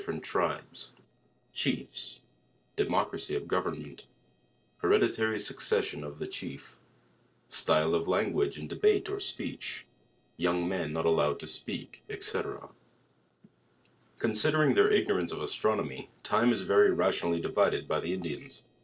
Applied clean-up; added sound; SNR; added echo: neural separator model SepFormer DNS4.